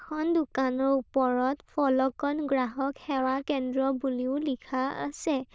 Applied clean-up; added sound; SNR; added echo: neural diffusion model UNIVERSE++.